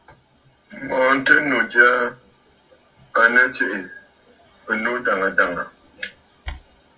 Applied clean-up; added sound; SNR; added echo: none; none; none; reverberation time 0.2 s.